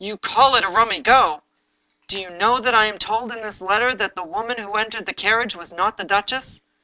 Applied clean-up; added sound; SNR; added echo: none; none; none; none.